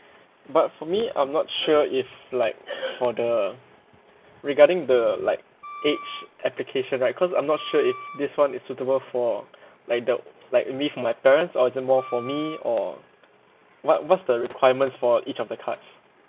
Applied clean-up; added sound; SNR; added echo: none; Wind instrument, woodwind instrument; 16 dB; none.